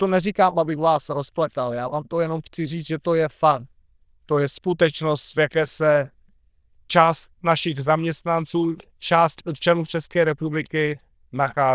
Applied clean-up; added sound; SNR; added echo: neural diffusion model UNIVERSE++.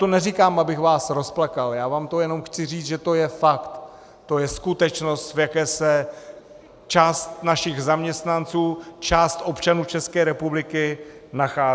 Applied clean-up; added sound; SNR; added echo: none; none; none; none.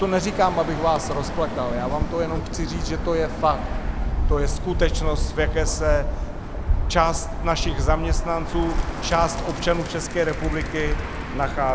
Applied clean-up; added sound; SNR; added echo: none; Bird; 0 dB; none.